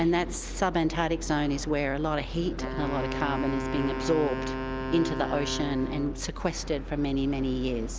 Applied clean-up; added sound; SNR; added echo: none; Wind instrument, woodwind instrument; 8 dB; none.